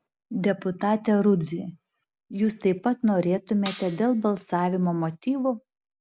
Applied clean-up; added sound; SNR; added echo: none; Cutlery, silverware; 17 dB; none.